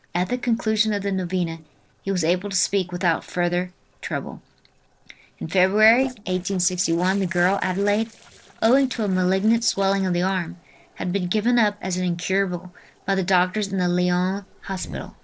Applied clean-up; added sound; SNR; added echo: neural separator model SepFormer DNS4.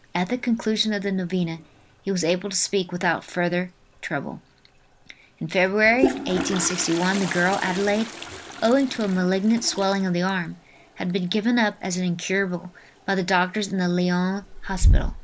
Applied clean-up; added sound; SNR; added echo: none; Toilet flush; 7 dB; none.